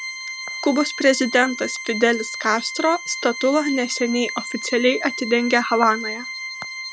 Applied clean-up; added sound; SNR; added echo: none; Organ; 10 dB; none.